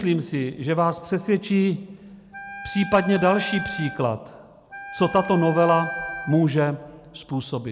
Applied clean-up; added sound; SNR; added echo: none; Wind instrument, woodwind instrument; 11 dB; none.